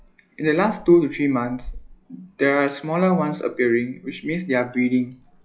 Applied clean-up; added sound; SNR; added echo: classical method log-MMSE.